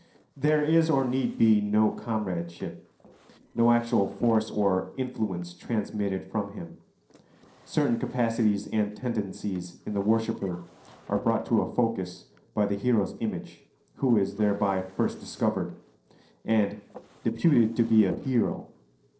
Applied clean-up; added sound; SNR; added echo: neural separator model SepFormer DNS4.